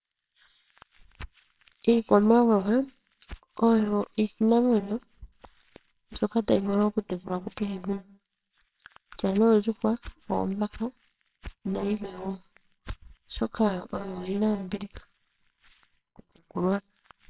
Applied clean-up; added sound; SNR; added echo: neural separator model SepFormer WHAMR!.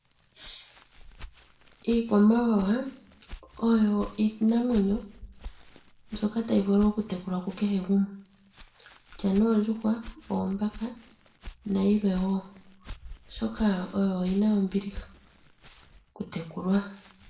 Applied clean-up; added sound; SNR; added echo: none; Walk, footsteps; 18 dB; reverberation time 0.5 s.